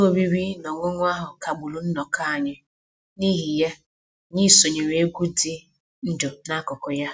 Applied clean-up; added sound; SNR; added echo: none; none; none; none.